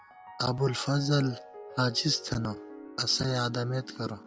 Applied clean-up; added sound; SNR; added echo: none; Piano; 16 dB; none.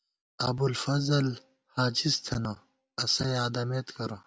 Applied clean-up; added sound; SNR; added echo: none; none; none; none.